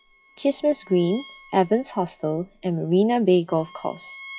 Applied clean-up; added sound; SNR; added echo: classical method log-MMSE.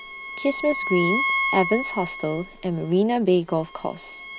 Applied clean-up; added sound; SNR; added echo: none; Bowed string instrument; 5 dB; none.